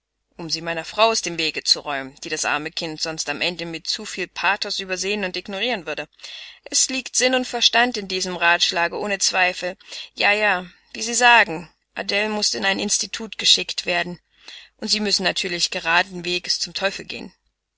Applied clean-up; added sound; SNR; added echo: none; none; none; none.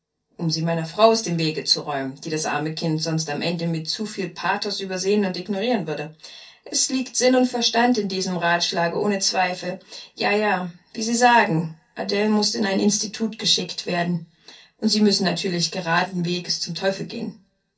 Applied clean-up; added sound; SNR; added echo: none; none; none; reverberation time 0.3 s.